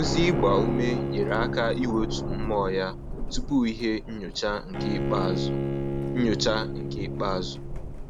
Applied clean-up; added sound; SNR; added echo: none; Thunder + Bowed string instrument; 1 dB; none.